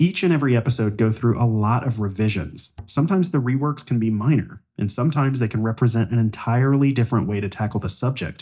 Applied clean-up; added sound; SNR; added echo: neural mask model DeepFilterNet 3.